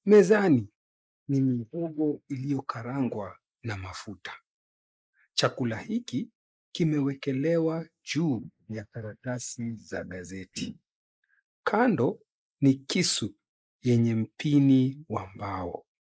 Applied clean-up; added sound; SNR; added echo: neural mask model Resemble Enhance denoiser.